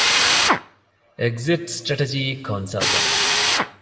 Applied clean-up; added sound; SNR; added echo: none; Drill; -4 dB; reverberation time 1.1 s.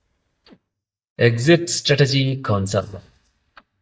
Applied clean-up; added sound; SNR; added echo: neural mask model DeepFilterNet 3.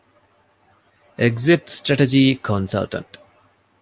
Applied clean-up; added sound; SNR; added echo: none; none; none; none.